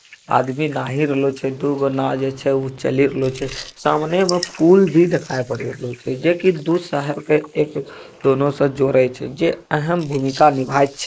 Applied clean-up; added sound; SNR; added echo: neural mask model Resemble Enhance denoiser.